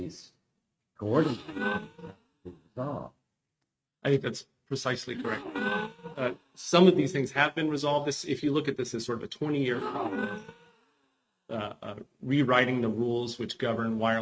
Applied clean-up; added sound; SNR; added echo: neural mask model RNNoise.